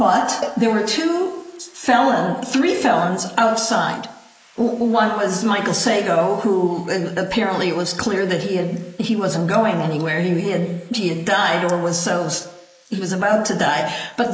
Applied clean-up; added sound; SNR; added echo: neural mask model Resemble Enhance denoiser.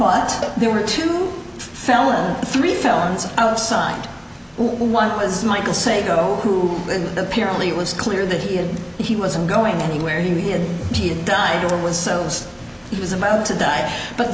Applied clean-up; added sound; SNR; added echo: none; Cowbell; 16 dB; none.